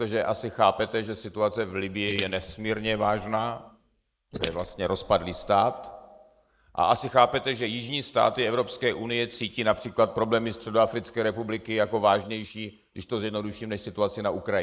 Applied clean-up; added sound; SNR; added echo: neural mask model Resemble Enhance denoiser.